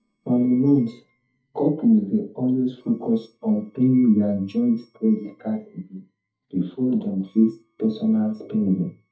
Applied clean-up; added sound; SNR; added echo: neural mask model DeepFilterNet 3.